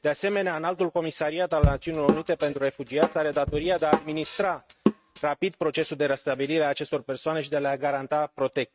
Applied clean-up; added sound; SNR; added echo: neural mask model RNNoise.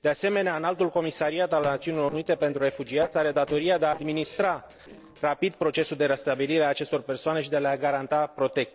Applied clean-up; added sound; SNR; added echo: neural separator model SepFormer DNS4.